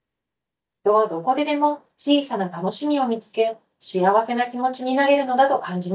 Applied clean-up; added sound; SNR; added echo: neural mask model DeepFilterNet 3.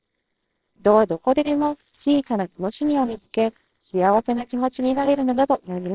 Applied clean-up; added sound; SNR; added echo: neural separator model SepFormer WHAMR!.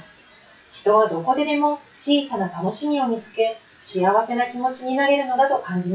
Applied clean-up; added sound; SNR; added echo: classical method WPE with log-MMSE.